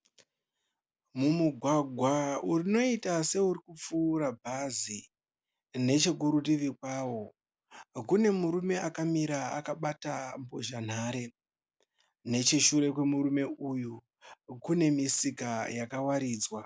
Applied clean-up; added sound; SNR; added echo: none; none; none; none.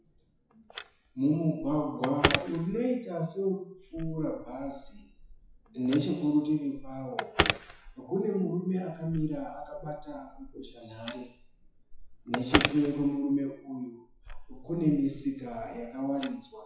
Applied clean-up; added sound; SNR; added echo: classical method WPE with log-MMSE.